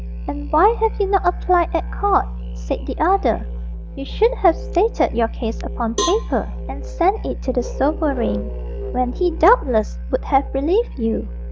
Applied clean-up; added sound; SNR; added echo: none; Musical instrument + Cowbell; 7 dB; none.